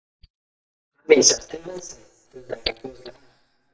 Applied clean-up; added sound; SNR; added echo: neural mask model DeepFilterNet 3.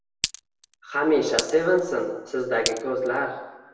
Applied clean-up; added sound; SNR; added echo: none; Glass; 9 dB; reverberation time 1.0 s.